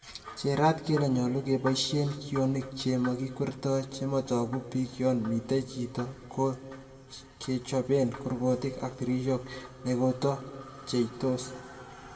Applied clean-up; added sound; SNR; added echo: none; none; none; reverberation time 1.4 s.